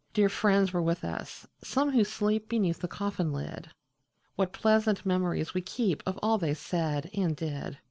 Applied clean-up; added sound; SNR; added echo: none; none; none; none.